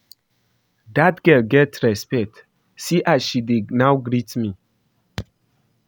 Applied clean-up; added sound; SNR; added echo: none; none; none; none.